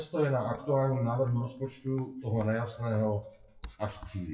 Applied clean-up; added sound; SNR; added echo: classical method WPE with log-MMSE.